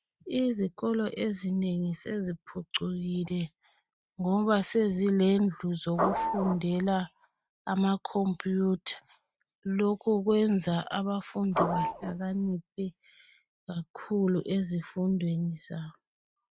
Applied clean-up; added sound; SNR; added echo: neural mask model RNNoise.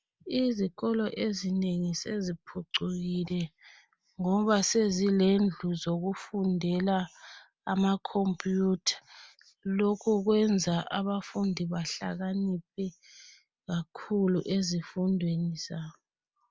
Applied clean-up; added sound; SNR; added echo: none; none; none; none.